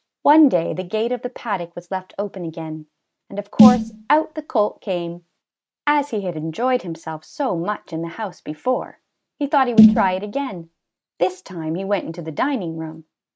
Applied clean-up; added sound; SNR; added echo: neural mask model RNNoise.